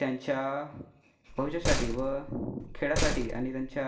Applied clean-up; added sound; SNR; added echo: none; Slam; 0 dB; reverberation time 0.5 s.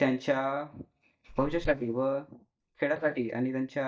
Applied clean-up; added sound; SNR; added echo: neural mask model DeepFilterNet 3.